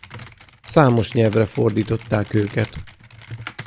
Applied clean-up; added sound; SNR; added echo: none; Computer keyboard; 17 dB; none.